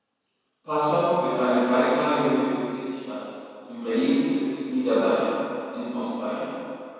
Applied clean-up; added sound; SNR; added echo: none; none; none; reverberation time 2.1 s.